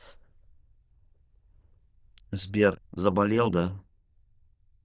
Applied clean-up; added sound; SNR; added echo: neural diffusion model UNIVERSE++.